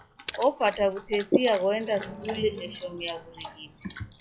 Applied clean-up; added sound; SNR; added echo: classical method log-MMSE.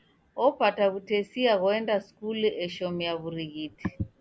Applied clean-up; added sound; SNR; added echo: none; none; none; none.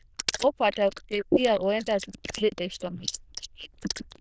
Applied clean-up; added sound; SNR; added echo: neural diffusion model UNIVERSE++.